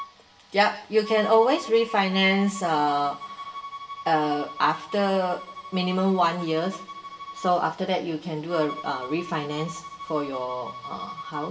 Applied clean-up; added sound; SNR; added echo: none; Bowed string instrument; 14 dB; reverberation time 1.0 s.